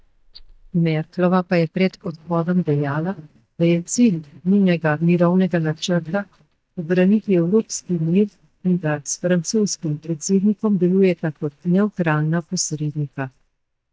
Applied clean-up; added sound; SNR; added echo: neural mask model DeepFilterNet 3.